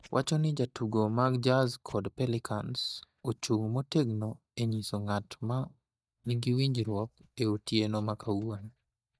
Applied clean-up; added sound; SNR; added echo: neural mask model DeepFilterNet 3.